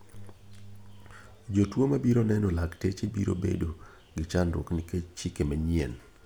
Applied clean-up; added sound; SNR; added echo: none; none; none; none.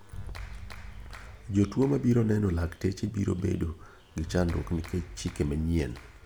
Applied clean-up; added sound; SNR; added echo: none; Clapping; 16 dB; none.